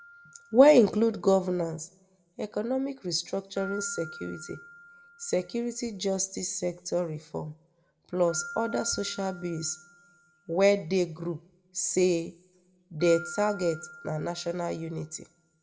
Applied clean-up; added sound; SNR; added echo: none; Keyboard (musical); 19 dB; reverberation time 0.5 s.